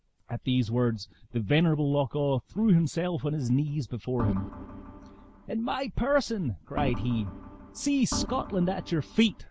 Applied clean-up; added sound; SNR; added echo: none; Organ; 9 dB; none.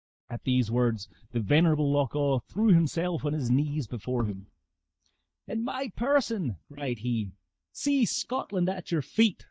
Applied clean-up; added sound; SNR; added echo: neural mask model DeepFilterNet 3.